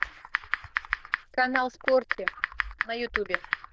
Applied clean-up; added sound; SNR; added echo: neural diffusion model UNIVERSE++.